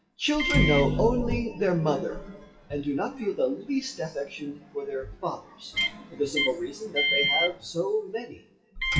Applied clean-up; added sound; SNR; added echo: classical method WPE with log-MMSE.